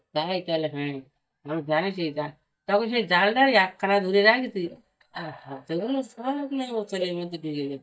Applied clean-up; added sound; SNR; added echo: neural mask model DeepFilterNet 3.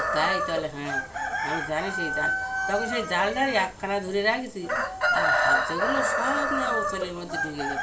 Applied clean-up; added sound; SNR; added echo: none; Chicken, rooster; -2 dB; reverberation time 0.3 s.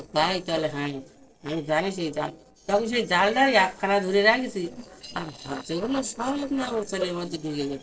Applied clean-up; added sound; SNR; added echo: neural separator model SepFormer DNS4.